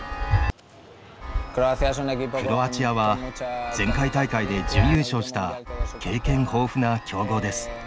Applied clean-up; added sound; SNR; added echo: none; Chime; 4 dB; none.